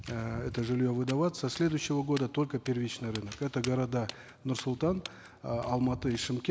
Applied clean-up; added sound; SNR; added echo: none; Walk, footsteps; 15 dB; none.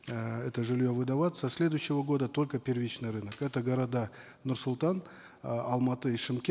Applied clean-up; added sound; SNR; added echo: none; none; none; none.